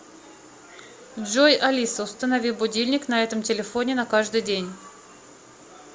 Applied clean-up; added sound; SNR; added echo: none; none; none; none.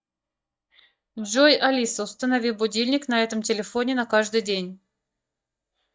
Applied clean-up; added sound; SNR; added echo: neural mask model DeepFilterNet 3.